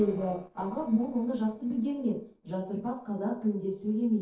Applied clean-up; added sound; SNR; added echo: neural separator model SepFormer DNS4.